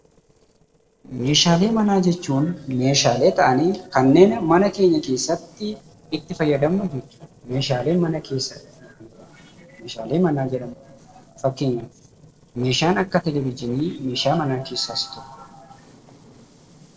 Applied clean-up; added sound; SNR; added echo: neural separator model SepFormer DNS4.